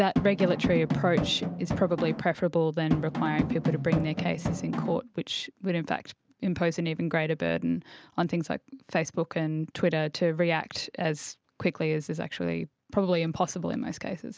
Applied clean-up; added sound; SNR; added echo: none; Drum; 1 dB; none.